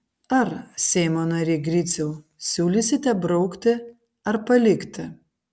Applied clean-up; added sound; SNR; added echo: none; none; none; none.